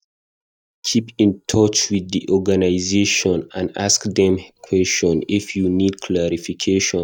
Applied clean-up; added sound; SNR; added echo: neural mask model DeepFilterNet 3.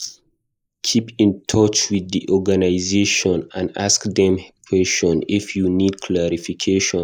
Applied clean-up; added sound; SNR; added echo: neural mask model Resemble Enhance denoiser.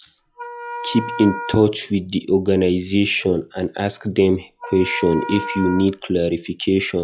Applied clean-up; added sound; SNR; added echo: classical method log-MMSE.